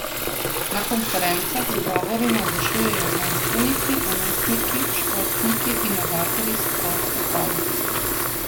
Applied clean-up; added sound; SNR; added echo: none; Fill (with liquid) / Water tap, faucet; -5 dB; none.